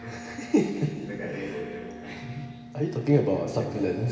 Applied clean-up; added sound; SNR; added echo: none; Wind instrument, woodwind instrument; 16 dB; reverberation time 2.4 s.